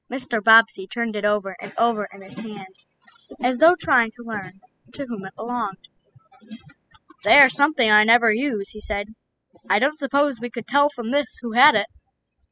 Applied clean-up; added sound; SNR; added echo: classical method spectral subtraction.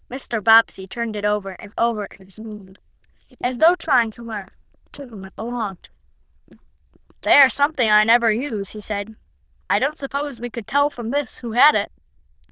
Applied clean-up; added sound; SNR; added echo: neural diffusion model UNIVERSE++.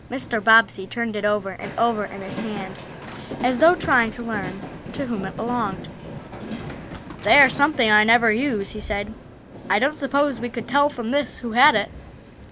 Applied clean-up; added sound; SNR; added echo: none; Train; 13 dB; none.